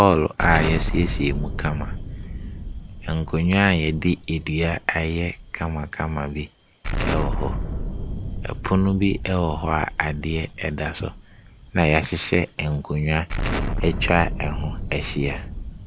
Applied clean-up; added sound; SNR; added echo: none; Explosion; 6 dB; none.